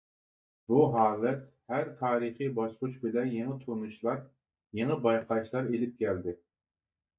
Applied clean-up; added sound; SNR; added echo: neural mask model DeepFilterNet 3.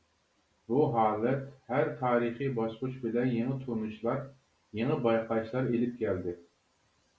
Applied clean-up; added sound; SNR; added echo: none; none; none; none.